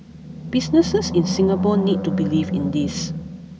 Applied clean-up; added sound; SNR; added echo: none; Animal; 3 dB; none.